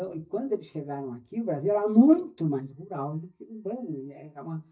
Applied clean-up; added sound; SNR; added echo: neural mask model DeepFilterNet 3.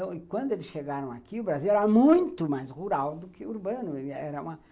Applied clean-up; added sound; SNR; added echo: none; none; none; none.